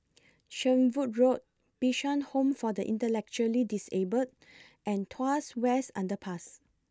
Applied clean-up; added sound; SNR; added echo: none; none; none; none.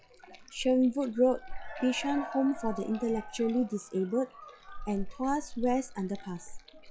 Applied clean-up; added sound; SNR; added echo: classical method log-MMSE.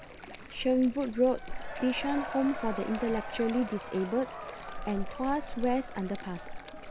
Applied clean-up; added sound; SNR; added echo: none; Stream + Crowd / Cheering; 7 dB; none.